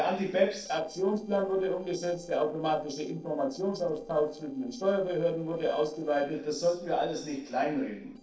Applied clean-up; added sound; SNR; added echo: neural separator model SepFormer DNS4.